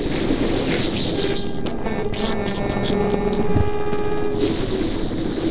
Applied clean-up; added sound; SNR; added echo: neural separator model SepFormer DNS4.